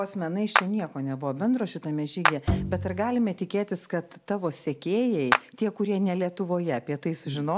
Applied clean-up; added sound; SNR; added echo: none; Bowed string instrument + Clapping; 2 dB; none.